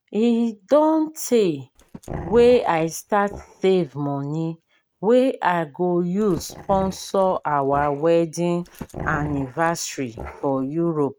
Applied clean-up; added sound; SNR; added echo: neural mask model RNNoise.